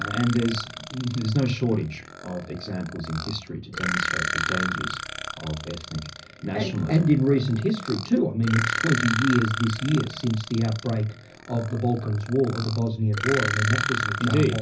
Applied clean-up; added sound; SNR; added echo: none; Burping, eructation; 7 dB; reverberation time 0.4 s.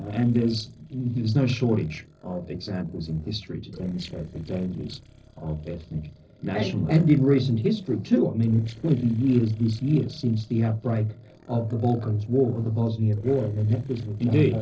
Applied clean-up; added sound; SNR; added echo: neural separator model SepFormer DNS4.